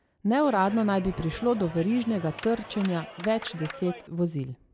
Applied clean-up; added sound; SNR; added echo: none; Clapping; 15 dB; none.